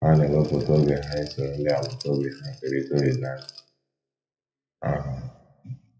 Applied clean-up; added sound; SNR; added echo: classical method WPE with log-MMSE.